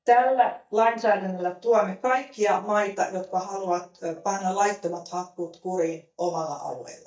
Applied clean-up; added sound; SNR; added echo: neural mask model DeepFilterNet 3.